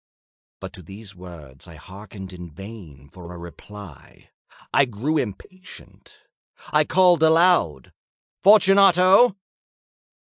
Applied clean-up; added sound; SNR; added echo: neural mask model DeepFilterNet 3.